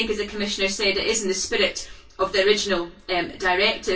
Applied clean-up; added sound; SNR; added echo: none; none; none; reverberation time 0.1 s.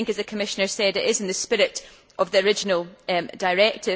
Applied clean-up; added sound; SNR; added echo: none; none; none; none.